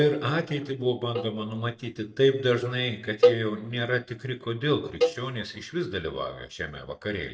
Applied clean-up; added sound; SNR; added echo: neural mask model DeepFilterNet 3.